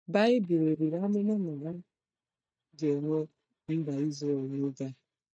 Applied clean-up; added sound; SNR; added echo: neural mask model DeepFilterNet 3.